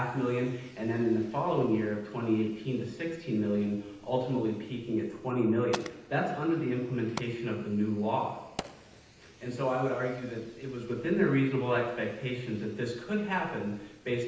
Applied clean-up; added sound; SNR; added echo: none; Fire; 19 dB; reverberation time 0.9 s.